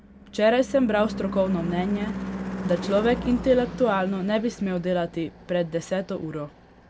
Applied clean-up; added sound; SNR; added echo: none; Car passing by / Engine / Truck; 10 dB; none.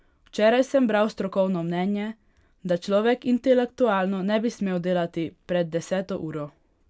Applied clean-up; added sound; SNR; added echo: none; none; none; none.